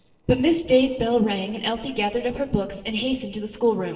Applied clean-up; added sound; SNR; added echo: neural separator model SepFormer DNS4.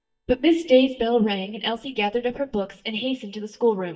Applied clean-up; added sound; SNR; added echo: neural mask model DeepFilterNet 3.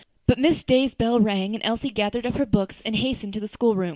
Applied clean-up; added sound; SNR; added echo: none; none; none; none.